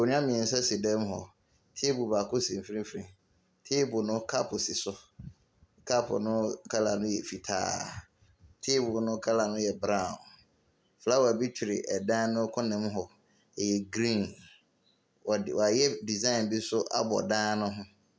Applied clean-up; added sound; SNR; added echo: none; none; none; none.